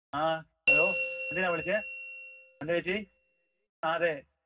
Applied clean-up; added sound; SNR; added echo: none; Bell; -3 dB; reverberation time 0.4 s.